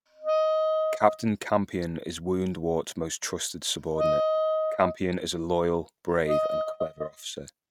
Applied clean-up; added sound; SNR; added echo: neural mask model RNNoise.